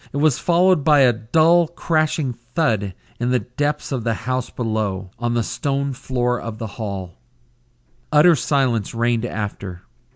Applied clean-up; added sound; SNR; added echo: none; none; none; none.